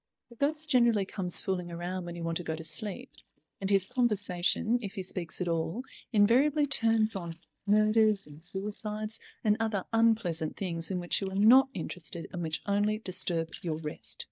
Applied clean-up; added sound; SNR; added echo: neural mask model DeepFilterNet 3.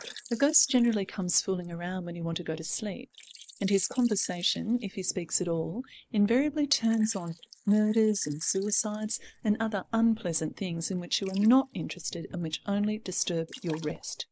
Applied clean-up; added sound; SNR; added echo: neural mask model Resemble Enhance denoiser.